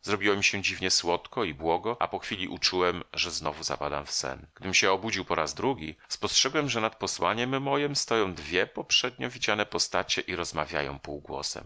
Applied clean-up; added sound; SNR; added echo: none; none; none; none.